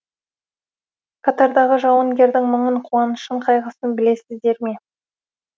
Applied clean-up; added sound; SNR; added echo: none; none; none; none.